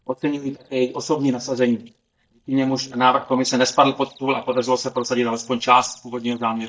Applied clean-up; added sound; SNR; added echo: neural mask model DeepFilterNet 3.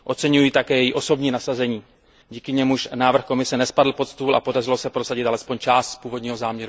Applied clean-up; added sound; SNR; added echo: none; none; none; none.